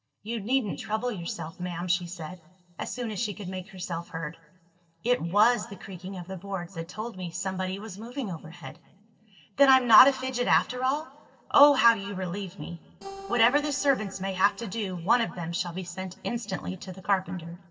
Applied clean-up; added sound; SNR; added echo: neural separator model SepFormer DNS4.